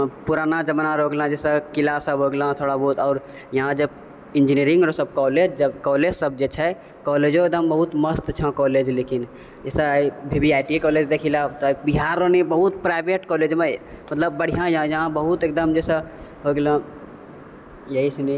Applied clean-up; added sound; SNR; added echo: none; none; none; none.